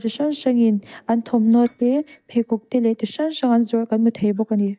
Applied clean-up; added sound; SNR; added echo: neural mask model DeepFilterNet 3.